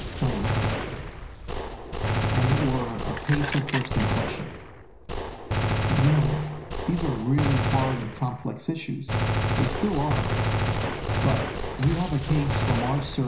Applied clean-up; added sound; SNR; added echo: none; Gunshot, gunfire; 0 dB; reverberation time 0.5 s.